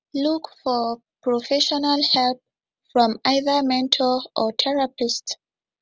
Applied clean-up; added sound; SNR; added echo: none; none; none; none.